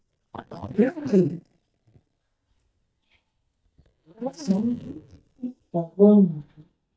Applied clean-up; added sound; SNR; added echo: neural mask model DeepFilterNet 3.